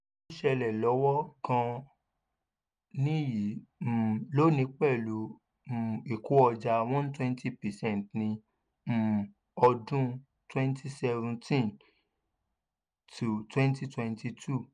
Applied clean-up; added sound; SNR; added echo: none; none; none; none.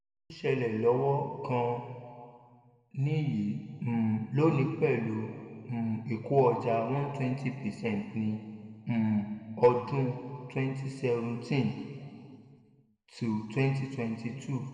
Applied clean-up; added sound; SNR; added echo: none; none; none; reverberation time 2.1 s.